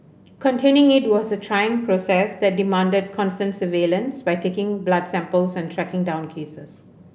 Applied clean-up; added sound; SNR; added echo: none; none; none; none.